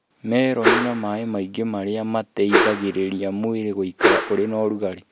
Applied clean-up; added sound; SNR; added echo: none; Whoosh, swoosh, swish; 0 dB; none.